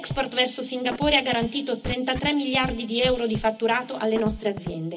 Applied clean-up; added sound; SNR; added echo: none; Scratching (performance technique); 11 dB; reverberation time 0.4 s.